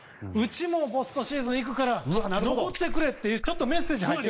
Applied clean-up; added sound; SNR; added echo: neural mask model Resemble Enhance denoiser.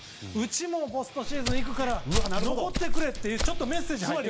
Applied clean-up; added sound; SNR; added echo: none; Walk, footsteps; -4 dB; none.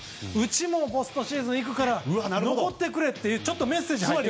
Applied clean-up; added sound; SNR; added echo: none; none; none; none.